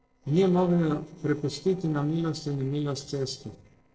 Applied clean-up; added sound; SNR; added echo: neural separator model SepFormer DNS4.